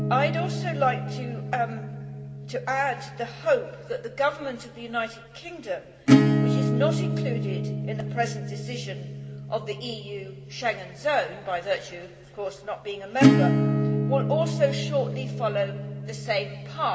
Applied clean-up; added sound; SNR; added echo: none; Acoustic guitar / Strum; -2 dB; reverberation time 1.8 s.